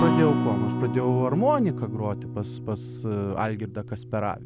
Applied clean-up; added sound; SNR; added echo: none; Acoustic guitar; 3 dB; none.